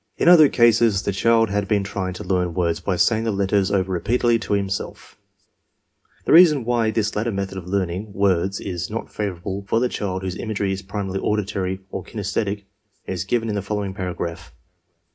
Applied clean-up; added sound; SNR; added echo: none; none; none; reverberation time 0.3 s.